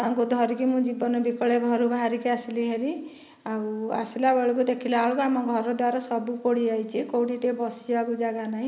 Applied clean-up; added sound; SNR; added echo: none; none; none; none.